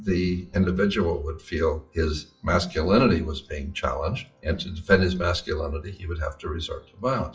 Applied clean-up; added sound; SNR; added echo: classical method WPE with log-MMSE.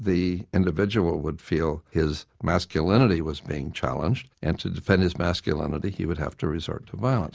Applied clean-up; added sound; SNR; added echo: none; none; none; none.